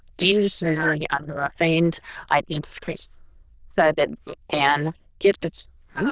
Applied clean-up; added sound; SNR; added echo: neural diffusion model UNIVERSE++.